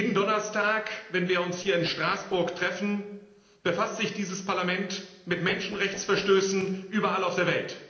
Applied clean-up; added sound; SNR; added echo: neural separator model SepFormer DNS4.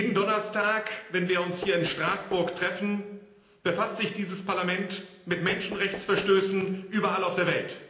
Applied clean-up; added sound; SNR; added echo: none; Knock; 18 dB; reverberation time 0.8 s.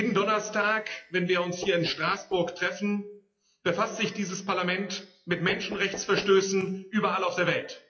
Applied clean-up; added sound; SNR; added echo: classical method WPE with log-MMSE.